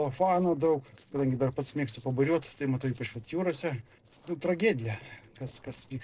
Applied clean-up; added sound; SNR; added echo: neural separator model SepFormer DNS4.